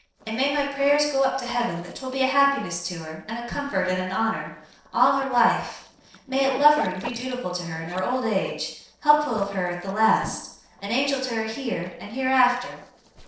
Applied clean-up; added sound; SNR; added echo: neural separator model SepFormer DNS4.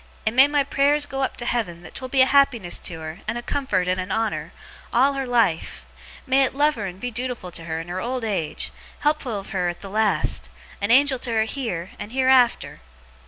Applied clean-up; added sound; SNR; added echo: none; none; none; none.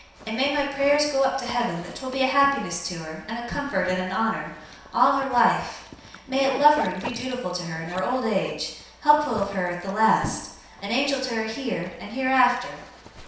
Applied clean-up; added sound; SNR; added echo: none; Zipper (clothing); 18 dB; reverberation time 0.7 s.